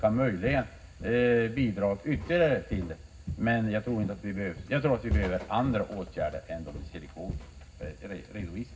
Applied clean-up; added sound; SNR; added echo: none; Walk, footsteps; 10 dB; reverberation time 0.4 s.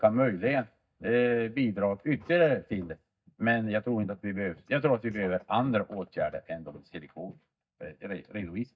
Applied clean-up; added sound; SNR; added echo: neural mask model DeepFilterNet 3.